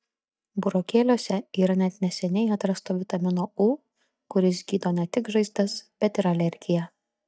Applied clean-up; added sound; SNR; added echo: neural mask model DeepFilterNet 3.